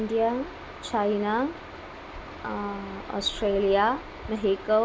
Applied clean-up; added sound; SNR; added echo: none; none; none; none.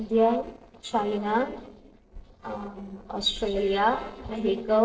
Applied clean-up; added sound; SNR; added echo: neural separator model SepFormer DNS4.